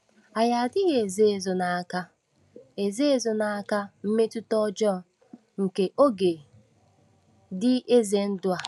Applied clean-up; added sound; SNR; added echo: none; none; none; none.